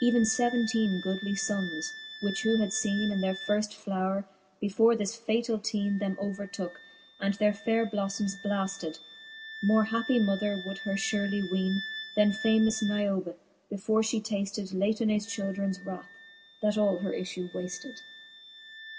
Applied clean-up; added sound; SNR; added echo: none; Wind instrument, woodwind instrument; 14 dB; none.